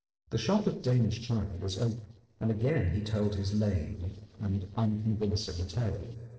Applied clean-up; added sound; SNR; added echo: neural separator model SepFormer DNS4.